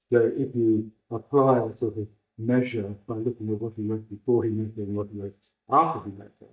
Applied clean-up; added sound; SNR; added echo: neural mask model DeepFilterNet 3.